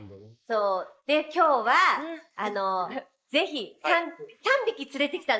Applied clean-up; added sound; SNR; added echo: neural mask model Resemble Enhance denoiser.